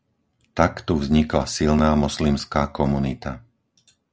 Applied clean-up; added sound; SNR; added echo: none; none; none; none.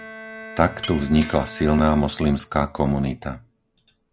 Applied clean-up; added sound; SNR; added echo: none; Shatter + Bowed string instrument; 17 dB; none.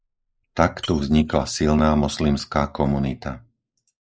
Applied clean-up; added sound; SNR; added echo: neural mask model Resemble Enhance denoiser.